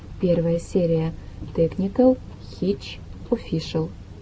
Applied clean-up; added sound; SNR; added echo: none; none; none; none.